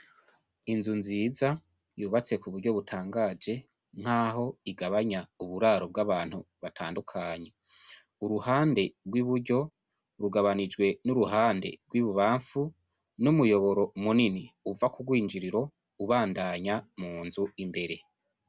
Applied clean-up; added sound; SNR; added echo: none; none; none; none.